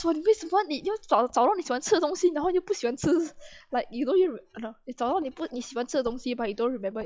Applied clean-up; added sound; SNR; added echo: classical method log-MMSE.